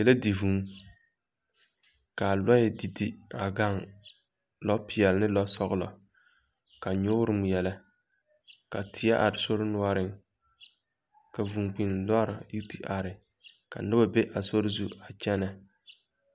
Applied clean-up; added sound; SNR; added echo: none; none; none; none.